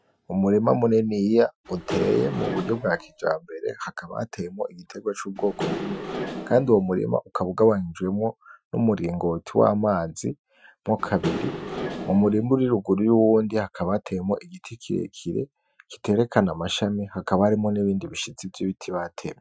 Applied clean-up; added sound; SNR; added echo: classical method Wiener filter.